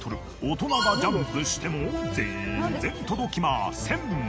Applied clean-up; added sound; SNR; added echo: none; none; none; none.